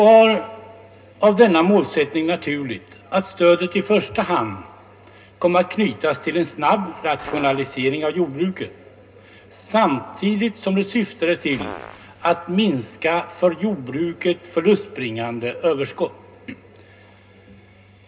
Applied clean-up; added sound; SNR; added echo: none; Fart; 16 dB; reverberation time 0.2 s.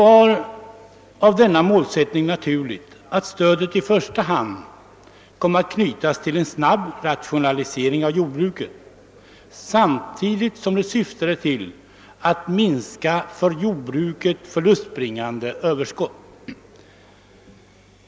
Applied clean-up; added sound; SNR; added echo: none; none; none; none.